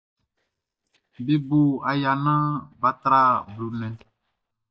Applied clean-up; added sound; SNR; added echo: neural mask model DeepFilterNet 3.